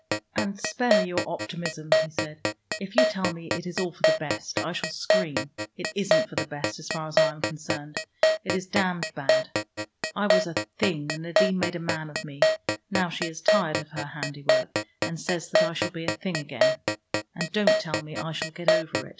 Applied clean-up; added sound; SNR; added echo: none; Keyboard (musical); -5 dB; none.